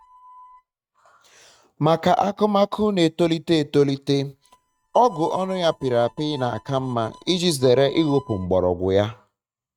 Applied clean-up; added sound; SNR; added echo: neural mask model RNNoise.